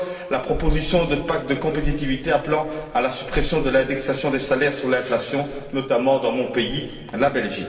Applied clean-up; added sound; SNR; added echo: none; none; none; reverberation time 2.3 s.